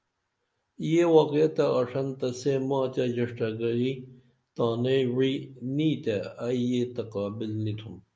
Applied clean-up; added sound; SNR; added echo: none; none; none; none.